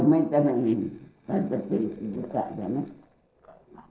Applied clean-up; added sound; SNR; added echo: neural separator model SepFormer DNS4.